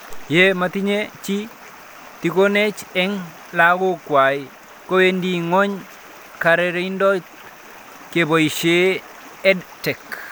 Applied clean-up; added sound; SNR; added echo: none; none; none; none.